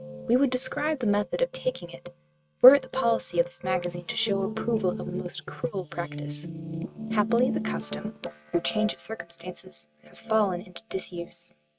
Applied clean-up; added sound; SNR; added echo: neural mask model RNNoise.